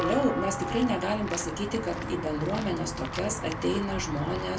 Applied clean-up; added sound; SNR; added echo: none; Walk, footsteps / Bell; 5 dB; reverberation time 0.2 s.